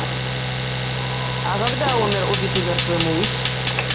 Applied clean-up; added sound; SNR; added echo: none; Fire + Domestic sounds, home sounds; -3 dB; none.